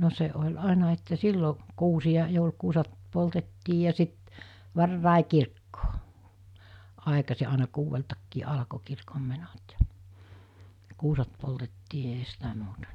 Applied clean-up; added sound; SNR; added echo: none; none; none; none.